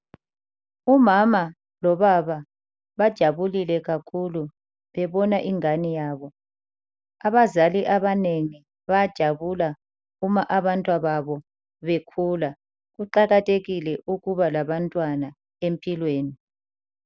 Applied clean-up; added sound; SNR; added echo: none; none; none; none.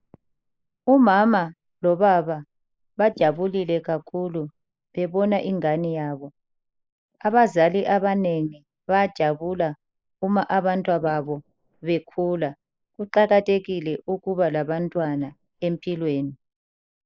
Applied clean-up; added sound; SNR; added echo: neural mask model Resemble Enhance denoiser.